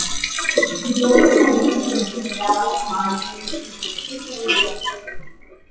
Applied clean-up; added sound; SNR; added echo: classical method WPE with log-MMSE.